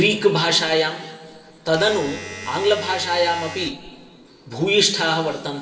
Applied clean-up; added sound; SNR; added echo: none; Domestic sounds, home sounds; 18 dB; reverberation time 2.1 s.